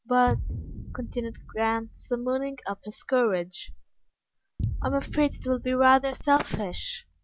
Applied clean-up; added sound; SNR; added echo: none; Boom; 10 dB; none.